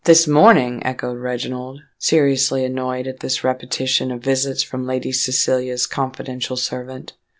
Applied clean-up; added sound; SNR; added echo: none; none; none; none.